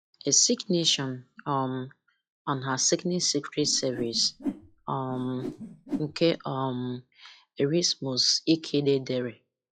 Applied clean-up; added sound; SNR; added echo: classical method log-MMSE.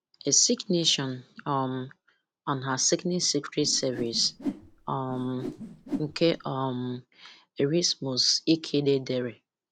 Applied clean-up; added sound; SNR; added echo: none; Whoosh, swoosh, swish; 10 dB; none.